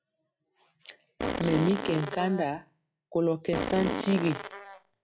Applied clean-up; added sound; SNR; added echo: classical method log-MMSE.